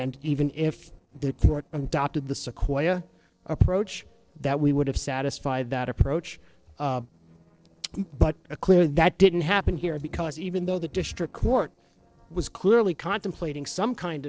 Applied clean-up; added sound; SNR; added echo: neural separator model SepFormer DNS4.